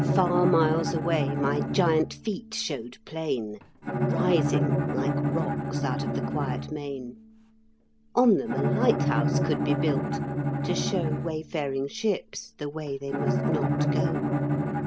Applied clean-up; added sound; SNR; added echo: none; Bowed string instrument; -1 dB; none.